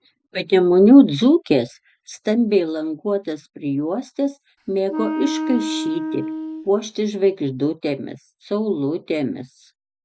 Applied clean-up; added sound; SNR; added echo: none; Wind instrument, woodwind instrument; 6 dB; none.